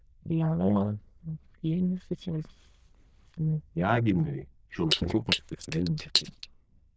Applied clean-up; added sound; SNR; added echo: neural diffusion model UNIVERSE++.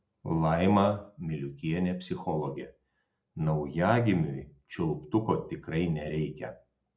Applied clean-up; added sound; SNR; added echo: none; none; none; none.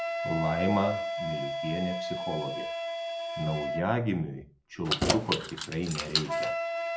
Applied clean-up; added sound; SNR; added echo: none; Keys jangling + Wind instrument, woodwind instrument; 0 dB; none.